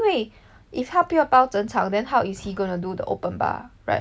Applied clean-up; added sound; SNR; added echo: none; none; none; none.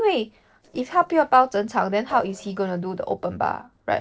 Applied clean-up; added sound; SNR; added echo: neural separator model SepFormer DNS4.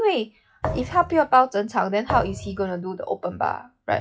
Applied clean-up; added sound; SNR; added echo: classical method log-MMSE.